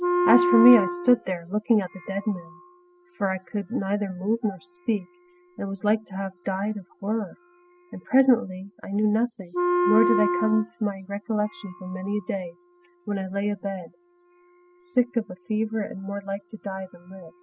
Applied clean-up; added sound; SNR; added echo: classical method spectral subtraction.